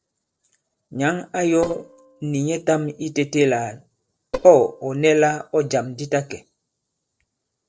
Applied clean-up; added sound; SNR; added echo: neural separator model SepFormer DNS4.